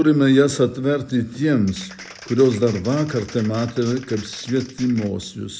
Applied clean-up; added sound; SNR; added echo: none; Applause; 20 dB; none.